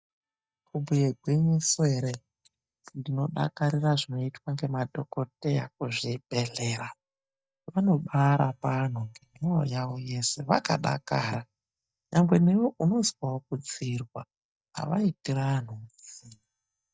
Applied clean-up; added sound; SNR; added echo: neural mask model DeepFilterNet 3.